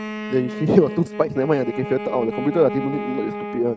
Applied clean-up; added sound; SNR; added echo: neural mask model RNNoise.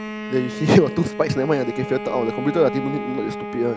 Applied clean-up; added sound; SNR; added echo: none; Bowed string instrument; 9 dB; none.